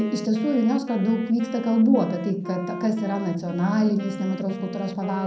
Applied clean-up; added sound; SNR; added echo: none; Wind instrument, woodwind instrument; 13 dB; reverberation time 0.5 s.